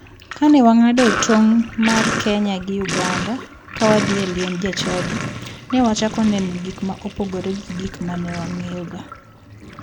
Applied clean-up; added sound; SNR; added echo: none; Sink (filling or washing); 8 dB; none.